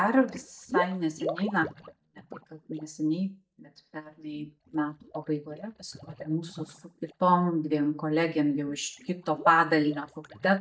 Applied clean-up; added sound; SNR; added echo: neural mask model DeepFilterNet 3.